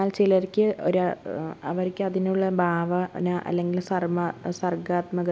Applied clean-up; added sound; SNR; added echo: none; none; none; none.